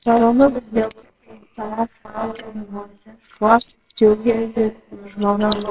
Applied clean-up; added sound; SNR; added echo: neural separator model SepFormer WHAMR!.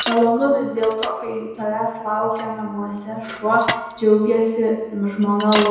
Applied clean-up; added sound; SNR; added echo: none; Bicycle; 12 dB; reverberation time 1.0 s.